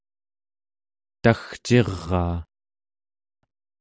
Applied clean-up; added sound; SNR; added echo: none; none; none; none.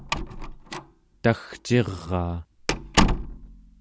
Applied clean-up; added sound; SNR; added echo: none; Slam; -1 dB; none.